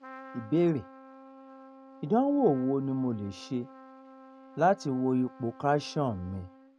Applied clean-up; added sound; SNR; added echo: none; Trumpet; 20 dB; none.